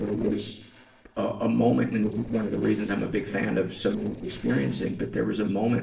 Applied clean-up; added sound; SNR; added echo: neural separator model SepFormer DNS4.